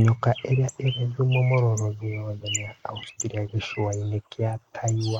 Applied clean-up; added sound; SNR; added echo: neural mask model Resemble Enhance denoiser.